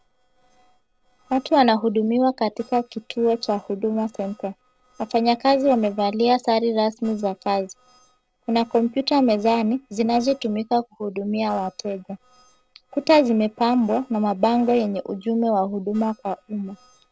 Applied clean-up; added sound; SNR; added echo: neural separator model SepFormer DNS4.